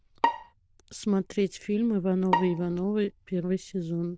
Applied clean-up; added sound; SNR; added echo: neural diffusion model UNIVERSE++.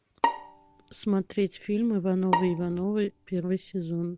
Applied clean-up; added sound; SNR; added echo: none; Bowed string instrument; 6 dB; none.